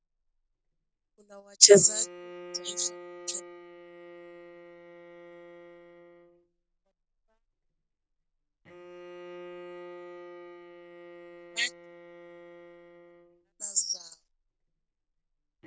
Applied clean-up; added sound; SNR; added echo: none; Bowed string instrument; 17 dB; none.